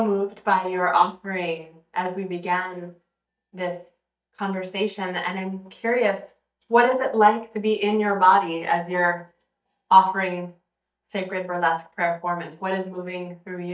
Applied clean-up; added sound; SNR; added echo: neural mask model DeepFilterNet 3.